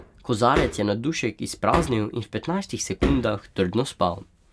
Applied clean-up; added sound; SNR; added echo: none; Hammer; 7 dB; none.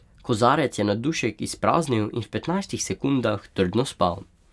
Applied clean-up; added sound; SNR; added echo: none; none; none; none.